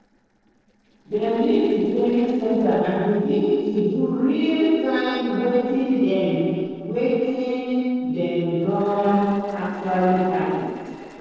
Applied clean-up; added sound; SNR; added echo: neural separator model SepFormer DNS4.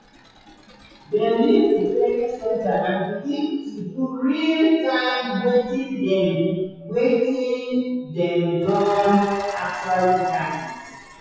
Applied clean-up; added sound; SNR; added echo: classical method WPE with log-MMSE.